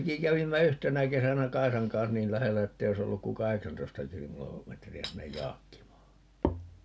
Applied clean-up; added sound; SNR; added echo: none; none; none; none.